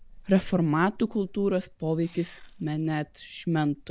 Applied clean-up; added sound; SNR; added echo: none; Meow / Purr; 20 dB; none.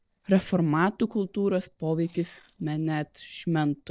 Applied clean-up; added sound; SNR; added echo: neural separator model SepFormer DNS4.